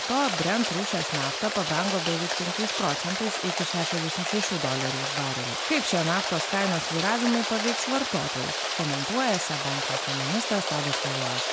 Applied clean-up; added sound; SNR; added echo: none; Rain; 0 dB; none.